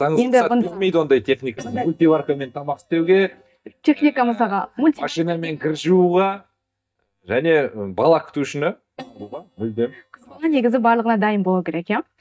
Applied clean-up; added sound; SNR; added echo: neural mask model DeepFilterNet 3.